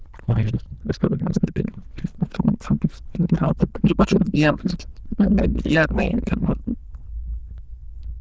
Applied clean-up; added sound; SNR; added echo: neural diffusion model UNIVERSE++.